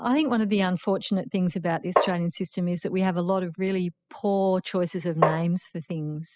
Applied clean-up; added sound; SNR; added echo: classical method spectral subtraction.